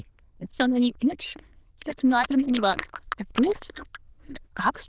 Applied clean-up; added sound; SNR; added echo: neural diffusion model UNIVERSE++.